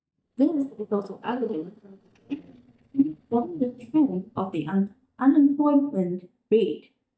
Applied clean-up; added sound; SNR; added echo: neural mask model DeepFilterNet 3.